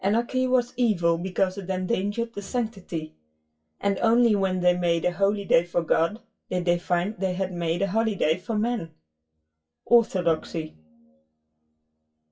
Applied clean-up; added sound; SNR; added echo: classical method WPE with log-MMSE.